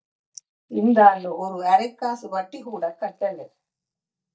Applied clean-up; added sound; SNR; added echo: neural mask model DeepFilterNet 3.